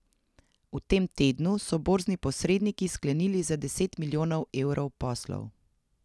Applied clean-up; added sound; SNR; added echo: none; none; none; none.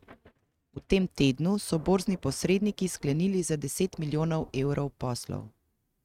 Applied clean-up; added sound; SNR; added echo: neural mask model RNNoise.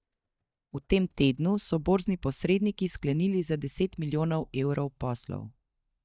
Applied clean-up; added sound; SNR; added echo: neural mask model DeepFilterNet 3.